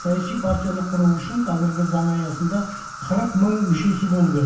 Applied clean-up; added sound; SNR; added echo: none; Insect; 13 dB; reverberation time 0.3 s.